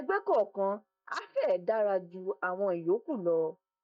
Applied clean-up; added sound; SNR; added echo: neural mask model DeepFilterNet 3.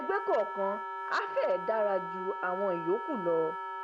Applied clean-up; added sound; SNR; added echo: none; Wind instrument, woodwind instrument; 6 dB; none.